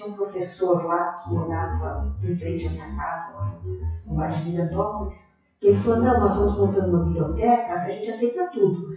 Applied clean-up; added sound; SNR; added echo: classical method WPE with log-MMSE.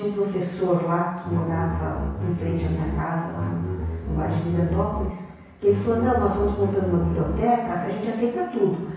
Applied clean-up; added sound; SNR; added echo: none; Bowed string instrument; 4 dB; reverberation time 1.1 s.